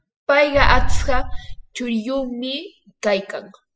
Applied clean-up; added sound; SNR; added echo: classical method spectral subtraction.